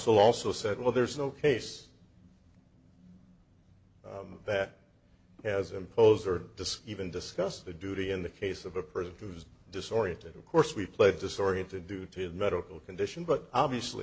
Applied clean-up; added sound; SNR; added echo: none; none; none; none.